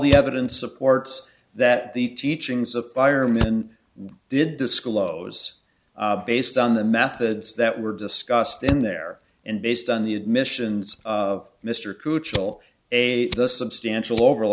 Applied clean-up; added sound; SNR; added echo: none; Fire; 14 dB; none.